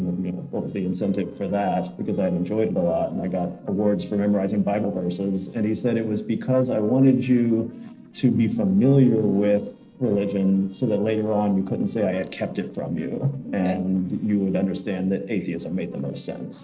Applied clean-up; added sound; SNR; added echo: neural separator model SepFormer DNS4.